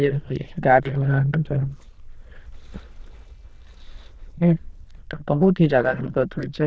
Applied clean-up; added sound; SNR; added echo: neural diffusion model UNIVERSE++.